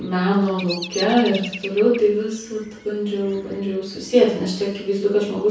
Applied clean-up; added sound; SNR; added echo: none; Bird vocalization, bird call, bird song; 17 dB; reverberation time 0.6 s.